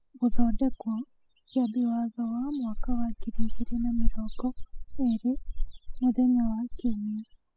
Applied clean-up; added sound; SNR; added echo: classical method spectral subtraction.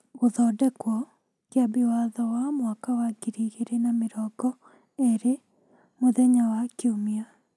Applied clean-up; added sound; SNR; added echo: none; none; none; none.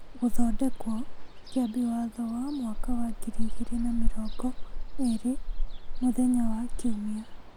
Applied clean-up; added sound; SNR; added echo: none; Ocean; -4 dB; none.